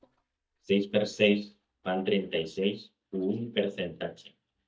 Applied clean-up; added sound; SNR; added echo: neural mask model DeepFilterNet 3.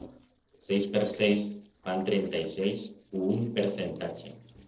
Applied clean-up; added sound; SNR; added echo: neural separator model SepFormer DNS4.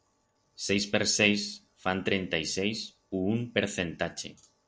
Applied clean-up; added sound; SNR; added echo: none; none; none; none.